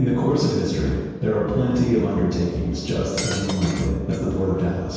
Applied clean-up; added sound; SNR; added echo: none; Cutlery, silverware; 13 dB; reverberation time 1.2 s.